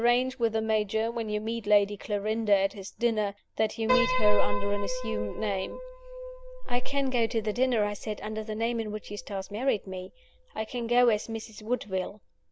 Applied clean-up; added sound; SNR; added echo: none; Piano; -1 dB; none.